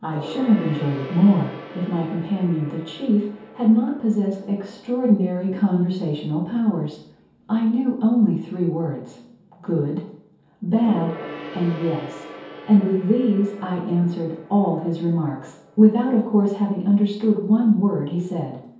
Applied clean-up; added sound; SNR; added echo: none; Gong; 19 dB; reverberation time 0.7 s.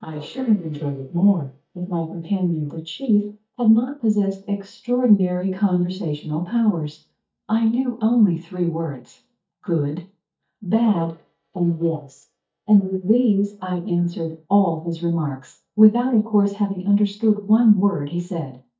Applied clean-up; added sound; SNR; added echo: neural mask model DeepFilterNet 3.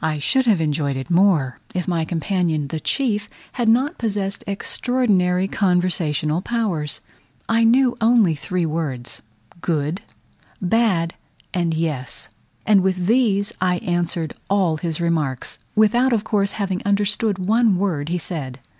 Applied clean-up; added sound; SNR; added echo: none; none; none; none.